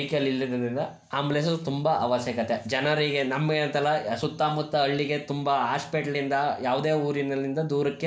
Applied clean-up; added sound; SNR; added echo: none; none; none; none.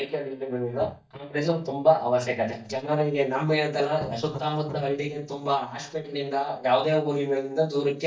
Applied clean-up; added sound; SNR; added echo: neural mask model DeepFilterNet 3.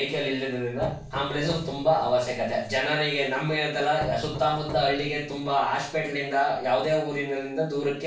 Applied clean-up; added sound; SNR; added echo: none; Knock; 14 dB; reverberation time 0.3 s.